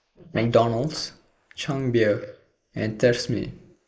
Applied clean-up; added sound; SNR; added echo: neural mask model Resemble Enhance denoiser.